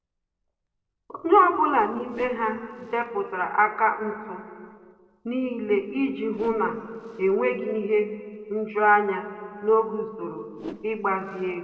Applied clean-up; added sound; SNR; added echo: neural separator model SepFormer DNS4.